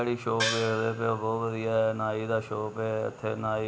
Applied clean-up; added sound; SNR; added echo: none; Gong; 4 dB; none.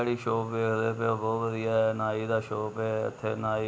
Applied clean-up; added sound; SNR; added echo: none; none; none; none.